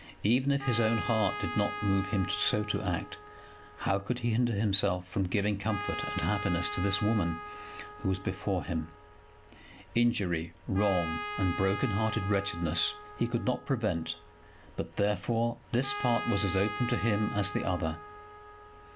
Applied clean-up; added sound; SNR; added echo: none; Trumpet; 10 dB; none.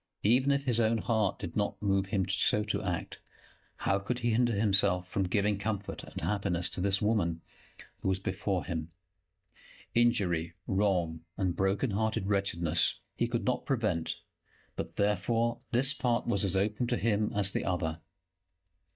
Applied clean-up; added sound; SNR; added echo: neural mask model DeepFilterNet 3.